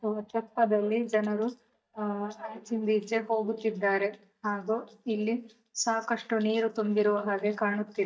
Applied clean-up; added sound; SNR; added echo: neural mask model DeepFilterNet 3.